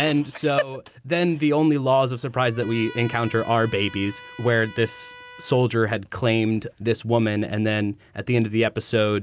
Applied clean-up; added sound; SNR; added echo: none; Trumpet; 20 dB; none.